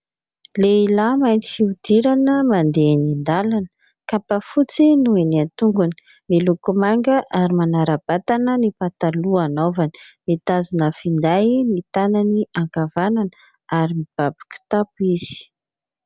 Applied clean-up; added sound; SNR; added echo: none; none; none; none.